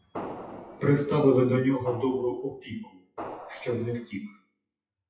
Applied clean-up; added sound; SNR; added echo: classical method WPE with log-MMSE.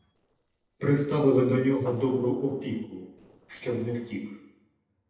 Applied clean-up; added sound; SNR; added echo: neural separator model SepFormer DNS4.